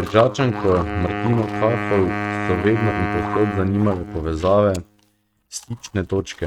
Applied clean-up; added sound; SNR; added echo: neural mask model RNNoise.